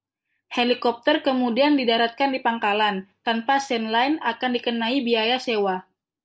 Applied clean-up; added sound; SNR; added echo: none; none; none; none.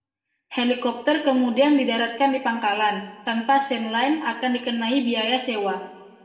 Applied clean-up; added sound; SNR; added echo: none; none; none; reverberation time 1.5 s.